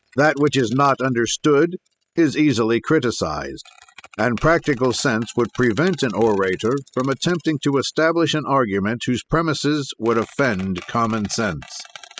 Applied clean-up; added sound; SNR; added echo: classical method spectral subtraction.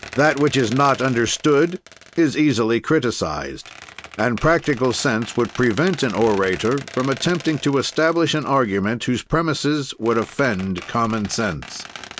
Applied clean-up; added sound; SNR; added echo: none; Squeak; 18 dB; none.